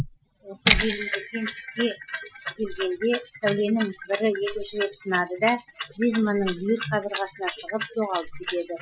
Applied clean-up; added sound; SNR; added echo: classical method Wiener filter.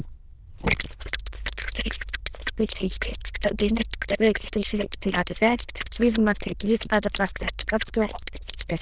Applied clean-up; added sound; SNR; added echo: neural diffusion model UNIVERSE++.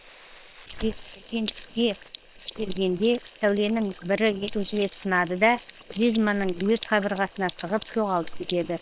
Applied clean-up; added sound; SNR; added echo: neural separator model SepFormer WHAM!.